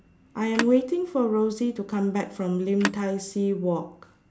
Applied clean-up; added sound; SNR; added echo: none; Telephone; 10 dB; none.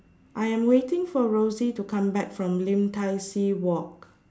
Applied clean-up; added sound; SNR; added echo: none; none; none; none.